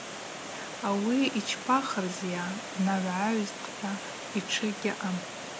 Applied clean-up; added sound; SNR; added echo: none; Water; 8 dB; none.